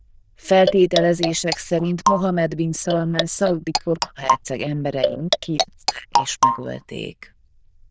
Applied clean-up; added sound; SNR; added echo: neural diffusion model UNIVERSE++.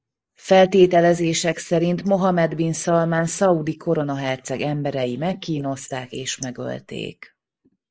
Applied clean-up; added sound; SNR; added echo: neural mask model Resemble Enhance denoiser.